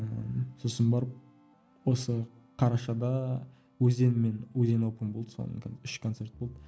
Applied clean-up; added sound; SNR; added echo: none; none; none; none.